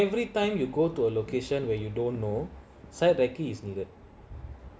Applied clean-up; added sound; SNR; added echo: none; none; none; none.